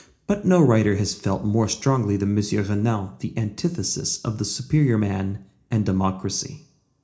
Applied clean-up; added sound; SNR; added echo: none; none; none; reverberation time 0.4 s.